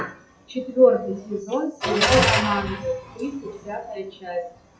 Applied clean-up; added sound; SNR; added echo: classical method WPE with log-MMSE.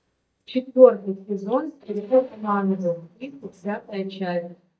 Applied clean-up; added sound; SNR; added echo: neural mask model DeepFilterNet 3.